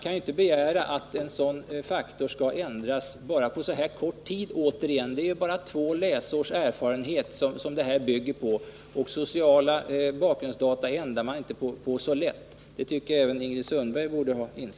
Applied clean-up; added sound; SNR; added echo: none; none; none; none.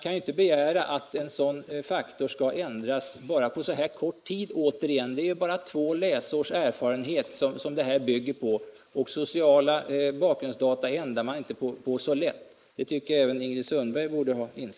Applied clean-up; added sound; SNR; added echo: neural mask model Resemble Enhance denoiser.